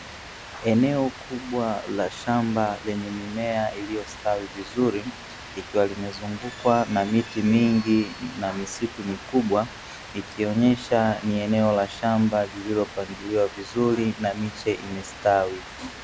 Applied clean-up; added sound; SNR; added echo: none; Rain; 15 dB; none.